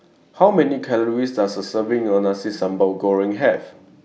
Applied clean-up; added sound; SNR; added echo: none; none; none; none.